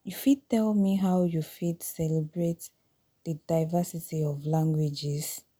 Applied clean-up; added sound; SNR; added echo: none; none; none; none.